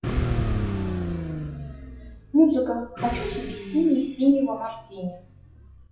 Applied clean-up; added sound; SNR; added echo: classical method WPE with log-MMSE.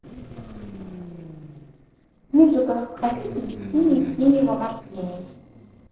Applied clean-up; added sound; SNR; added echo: neural separator model SepFormer DNS4.